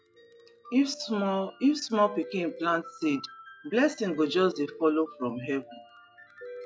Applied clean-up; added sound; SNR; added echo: classical method log-MMSE.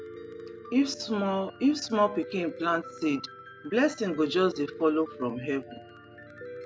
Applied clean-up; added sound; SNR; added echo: none; Piano; 15 dB; none.